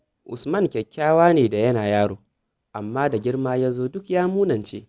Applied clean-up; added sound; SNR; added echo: none; none; none; none.